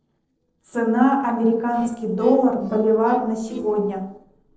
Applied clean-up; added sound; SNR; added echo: neural separator model SepFormer DNS4.